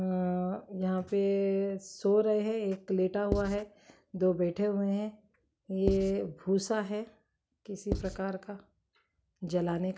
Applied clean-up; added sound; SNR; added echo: none; Writing; 4 dB; none.